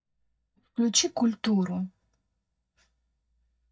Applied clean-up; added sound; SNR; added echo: neural mask model DeepFilterNet 3.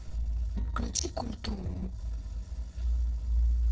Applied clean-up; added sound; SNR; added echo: neural separator model SepFormer DNS4.